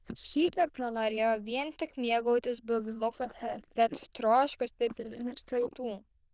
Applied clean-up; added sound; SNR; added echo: neural diffusion model UNIVERSE++.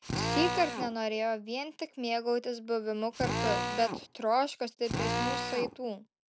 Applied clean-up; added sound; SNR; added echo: none; Drill; 2 dB; none.